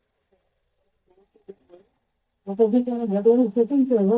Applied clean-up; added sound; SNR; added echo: neural mask model DeepFilterNet 3.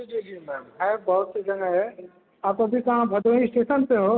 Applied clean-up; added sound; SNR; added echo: none; none; none; none.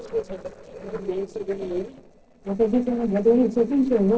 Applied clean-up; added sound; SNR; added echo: neural separator model SepFormer DNS4.